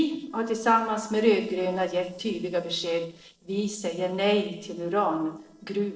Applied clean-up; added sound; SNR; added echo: neural separator model SepFormer DNS4.